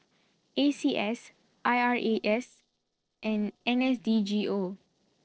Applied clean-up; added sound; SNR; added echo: neural separator model SepFormer DNS4.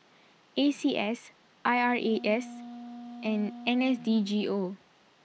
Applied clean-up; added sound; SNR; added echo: none; Wind instrument, woodwind instrument; 15 dB; none.